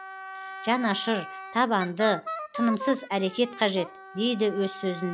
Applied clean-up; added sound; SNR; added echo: none; Wind instrument, woodwind instrument; 11 dB; none.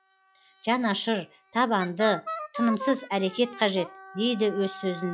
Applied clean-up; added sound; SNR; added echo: classical method log-MMSE.